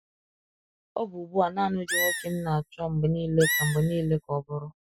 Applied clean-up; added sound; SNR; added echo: classical method Wiener filter.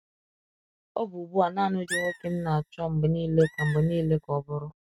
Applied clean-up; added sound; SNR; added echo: neural mask model RNNoise.